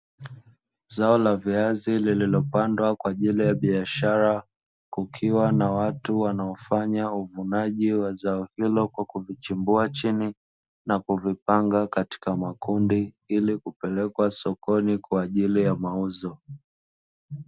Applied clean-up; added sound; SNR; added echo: none; none; none; none.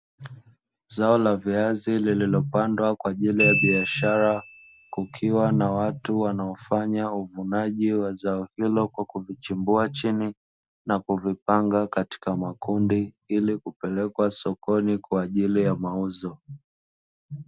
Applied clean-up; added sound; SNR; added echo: none; Glockenspiel; 5 dB; none.